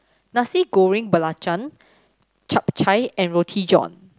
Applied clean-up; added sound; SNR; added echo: none; none; none; none.